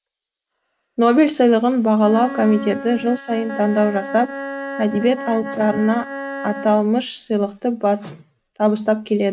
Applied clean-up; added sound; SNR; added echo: neural mask model RNNoise.